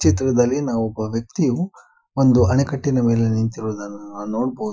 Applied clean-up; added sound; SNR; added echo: classical method Wiener filter.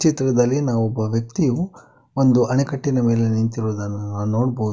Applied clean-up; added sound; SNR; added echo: none; none; none; none.